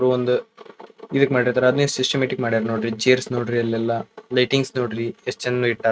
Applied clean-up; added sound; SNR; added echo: neural mask model RNNoise.